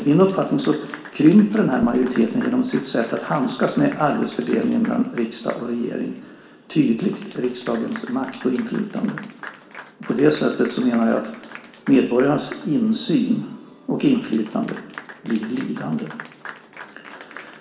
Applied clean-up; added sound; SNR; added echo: none; Applause / Clapping; 20 dB; reverberation time 1.0 s.